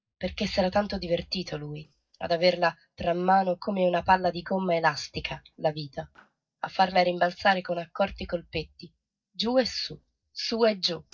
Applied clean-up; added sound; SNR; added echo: neural mask model DeepFilterNet 3.